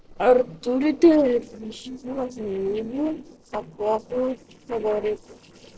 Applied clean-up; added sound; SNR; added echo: neural separator model SepFormer DNS4.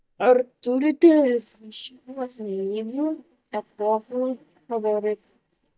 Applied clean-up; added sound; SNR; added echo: neural mask model DeepFilterNet 3.